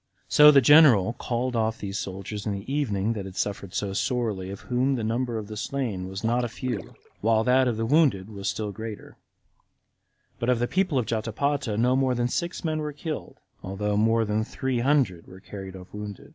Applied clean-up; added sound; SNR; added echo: none; Splash, splatter; 17 dB; none.